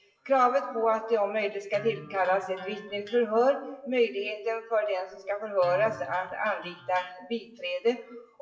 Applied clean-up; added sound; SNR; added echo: classical method WPE with log-MMSE.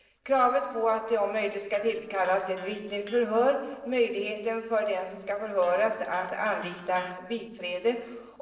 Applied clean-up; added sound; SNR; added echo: neural separator model SepFormer DNS4.